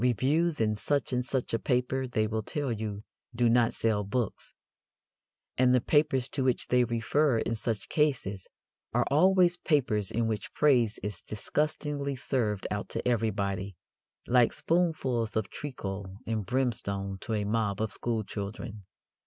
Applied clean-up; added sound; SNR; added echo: none; none; none; none.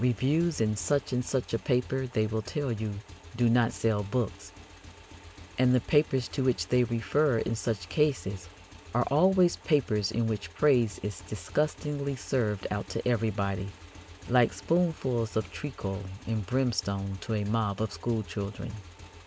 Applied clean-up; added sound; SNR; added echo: none; Motorcycle / Engine; 19 dB; none.